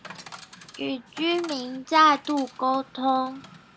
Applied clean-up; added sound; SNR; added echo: none; Coin (dropping) / Chatter; 19 dB; none.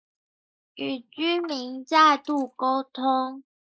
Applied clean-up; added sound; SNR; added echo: neural mask model Resemble Enhance denoiser.